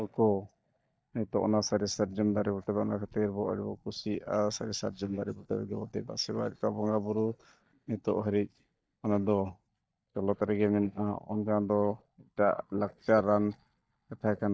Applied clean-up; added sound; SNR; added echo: neural mask model DeepFilterNet 3.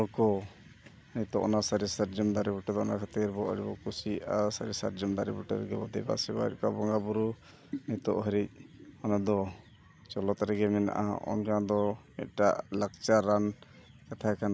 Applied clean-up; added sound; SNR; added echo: none; none; none; none.